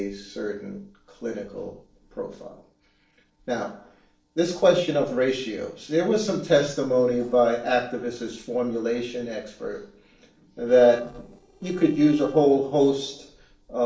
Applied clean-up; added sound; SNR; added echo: neural separator model SepFormer DNS4.